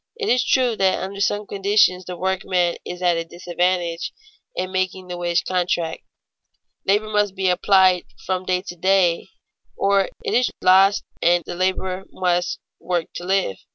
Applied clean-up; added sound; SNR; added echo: none; none; none; none.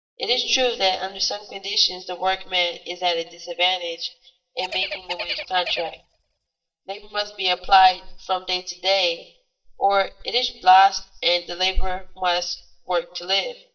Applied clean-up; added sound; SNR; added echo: neural mask model DeepFilterNet 3.